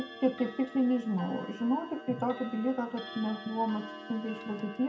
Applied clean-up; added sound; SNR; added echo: none; Clock; 13 dB; reverberation time 0.3 s.